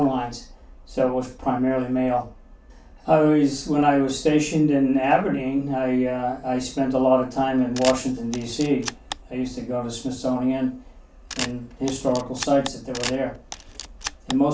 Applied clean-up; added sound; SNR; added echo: none; Camera; 12 dB; reverberation time 0.3 s.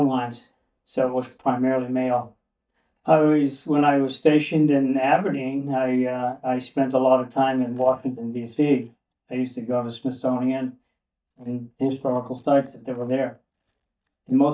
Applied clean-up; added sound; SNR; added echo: neural mask model DeepFilterNet 3.